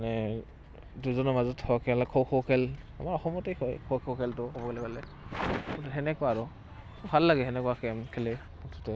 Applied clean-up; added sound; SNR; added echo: none; none; none; none.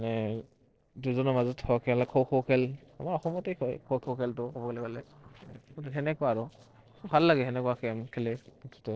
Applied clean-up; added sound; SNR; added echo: neural separator model SepFormer DNS4.